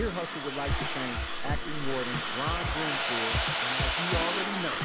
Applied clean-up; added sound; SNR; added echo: none; Domestic sounds, home sounds; -4 dB; none.